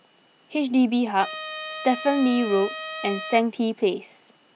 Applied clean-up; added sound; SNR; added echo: none; Trumpet; 10 dB; none.